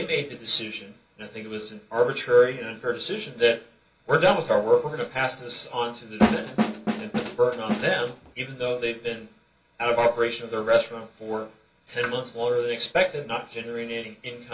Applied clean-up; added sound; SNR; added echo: none; Snare drum; 0 dB; reverberation time 0.2 s.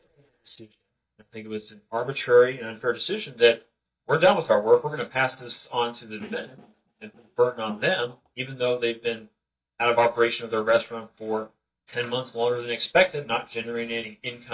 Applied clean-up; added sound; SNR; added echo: neural mask model DeepFilterNet 3.